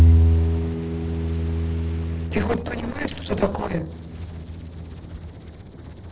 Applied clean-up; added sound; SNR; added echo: neural separator model SepFormer DNS4.